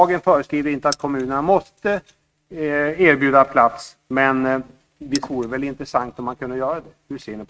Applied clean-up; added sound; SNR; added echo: neural mask model RNNoise.